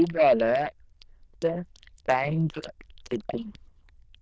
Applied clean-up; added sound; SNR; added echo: neural diffusion model UNIVERSE++.